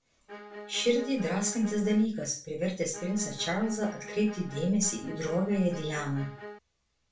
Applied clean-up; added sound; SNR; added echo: none; Bowed string instrument; 14 dB; reverberation time 0.3 s.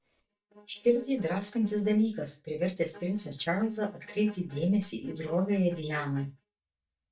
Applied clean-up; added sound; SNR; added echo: neural mask model DeepFilterNet 3.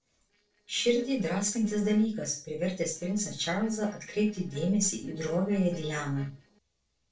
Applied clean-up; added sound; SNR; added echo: neural separator model SepFormer DNS4.